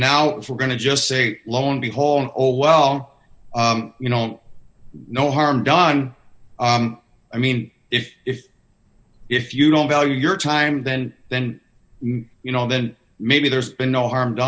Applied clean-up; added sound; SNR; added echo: none; none; none; none.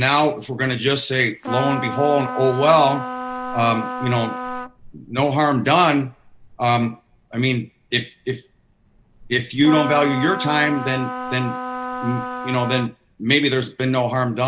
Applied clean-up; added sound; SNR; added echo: none; Trumpet; 7 dB; none.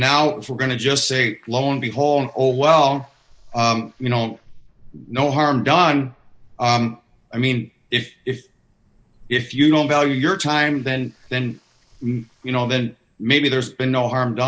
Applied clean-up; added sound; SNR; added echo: neural mask model Resemble Enhance denoiser.